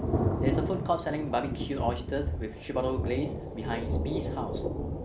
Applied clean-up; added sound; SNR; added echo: none; Thunder; -2 dB; none.